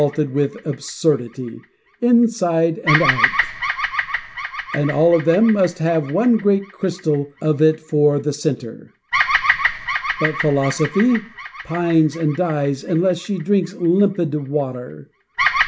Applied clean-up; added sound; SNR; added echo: none; Bird vocalization, bird call, bird song; 6 dB; none.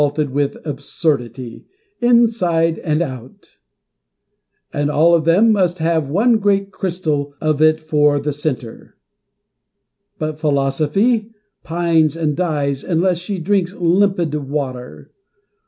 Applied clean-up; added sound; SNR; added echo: none; none; none; none.